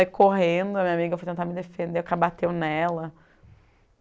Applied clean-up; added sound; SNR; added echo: none; none; none; none.